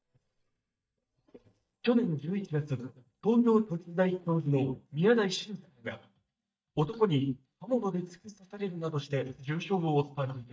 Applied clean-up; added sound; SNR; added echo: neural mask model DeepFilterNet 3.